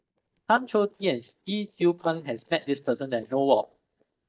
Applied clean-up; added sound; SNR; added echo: neural mask model DeepFilterNet 3.